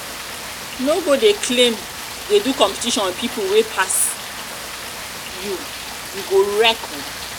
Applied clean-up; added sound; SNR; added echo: none; Rain; 9 dB; none.